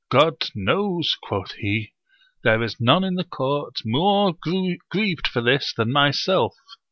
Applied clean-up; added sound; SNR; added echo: none; none; none; none.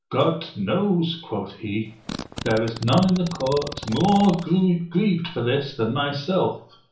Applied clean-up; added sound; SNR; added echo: none; Fart; 12 dB; reverberation time 0.7 s.